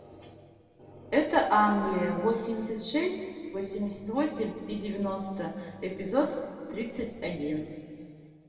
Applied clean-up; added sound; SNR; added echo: none; none; none; reverberation time 2.1 s.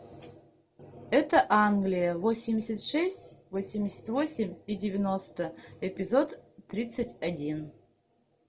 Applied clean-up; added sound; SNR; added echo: none; none; none; none.